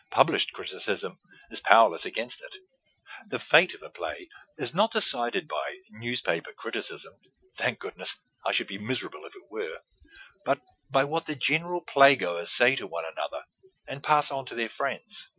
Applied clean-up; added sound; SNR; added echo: classical method Wiener filter.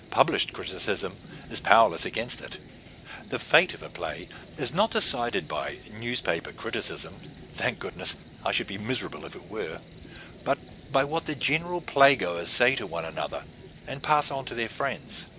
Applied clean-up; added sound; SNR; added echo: none; Cricket; 18 dB; none.